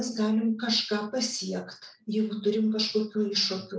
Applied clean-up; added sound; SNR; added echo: none; none; none; none.